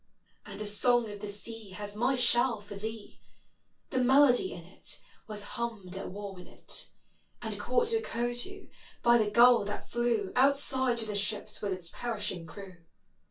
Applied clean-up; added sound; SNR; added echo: none; none; none; reverberation time 0.1 s.